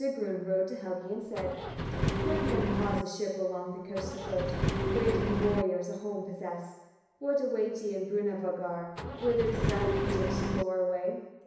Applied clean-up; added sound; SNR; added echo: none; Engine; -2 dB; reverberation time 1.0 s.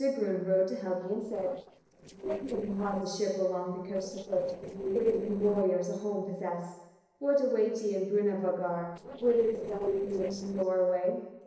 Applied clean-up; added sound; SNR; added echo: neural separator model SepFormer DNS4.